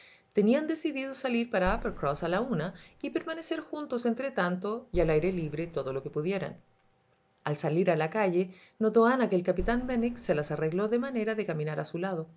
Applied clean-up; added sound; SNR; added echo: none; Boom; 13 dB; none.